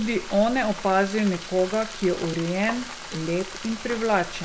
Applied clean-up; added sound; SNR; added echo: none; Frying (food); 13 dB; reverberation time 0.6 s.